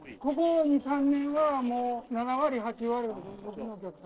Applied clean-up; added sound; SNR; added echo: neural separator model SepFormer DNS4.